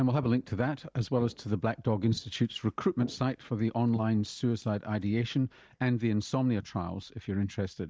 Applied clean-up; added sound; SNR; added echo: neural mask model DeepFilterNet 3.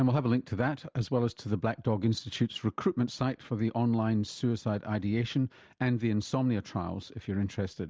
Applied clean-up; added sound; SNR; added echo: none; none; none; none.